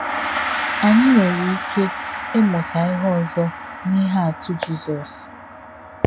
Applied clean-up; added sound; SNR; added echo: none; Gong; 7 dB; none.